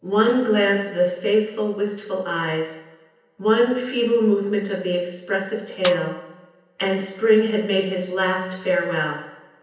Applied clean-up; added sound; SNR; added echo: none; Snare drum; 14 dB; reverberation time 0.9 s.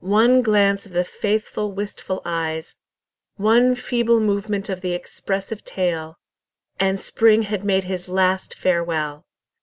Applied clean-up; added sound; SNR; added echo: none; none; none; none.